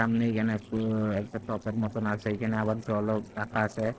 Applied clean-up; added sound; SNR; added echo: neural separator model SepFormer DNS4.